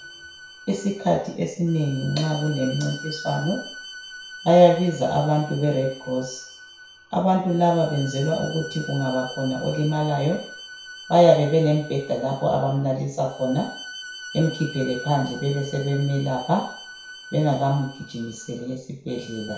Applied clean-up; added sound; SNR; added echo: none; Bowed string instrument; 16 dB; reverberation time 0.6 s.